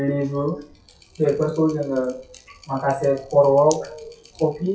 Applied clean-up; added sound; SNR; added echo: classical method WPE with log-MMSE.